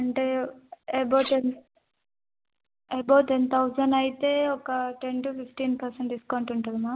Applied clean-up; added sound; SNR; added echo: none; Cutlery, silverware; 7 dB; none.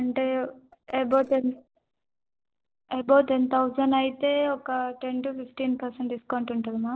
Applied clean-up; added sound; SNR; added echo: neural separator model SepFormer DNS4.